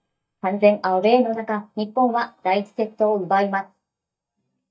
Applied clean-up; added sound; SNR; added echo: neural mask model DeepFilterNet 3.